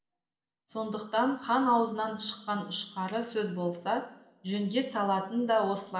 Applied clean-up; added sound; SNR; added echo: none; none; none; reverberation time 1.0 s.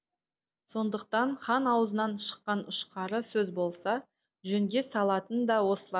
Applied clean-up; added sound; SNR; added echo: none; none; none; none.